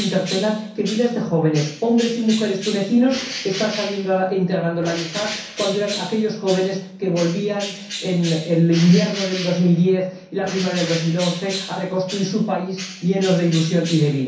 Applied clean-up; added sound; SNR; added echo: none; Bird; 12 dB; reverberation time 0.6 s.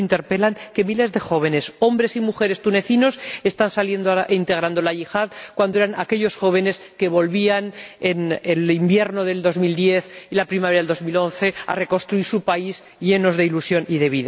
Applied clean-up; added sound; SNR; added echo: none; none; none; none.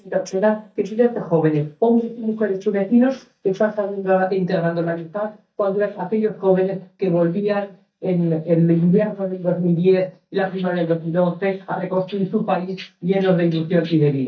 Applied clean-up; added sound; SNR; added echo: neural mask model DeepFilterNet 3.